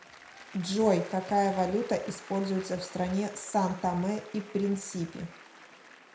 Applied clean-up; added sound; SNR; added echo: none; Applause / Cheering; 18 dB; reverberation time 0.5 s.